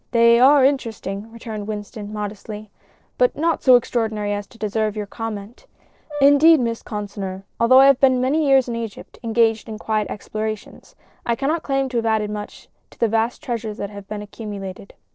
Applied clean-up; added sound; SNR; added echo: neural separator model SepFormer DNS4.